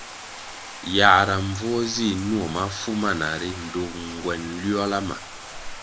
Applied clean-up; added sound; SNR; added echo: none; Bathtub (filling or washing); 13 dB; none.